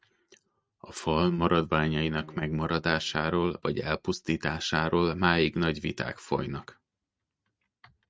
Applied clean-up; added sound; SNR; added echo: neural mask model RNNoise.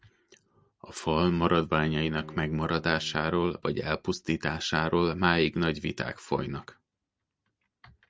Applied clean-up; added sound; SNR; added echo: none; Bowed string instrument; 19 dB; none.